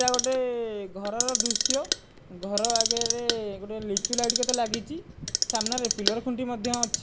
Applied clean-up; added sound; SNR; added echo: none; Clock; 0 dB; none.